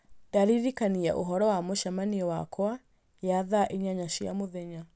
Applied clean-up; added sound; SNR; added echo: none; none; none; none.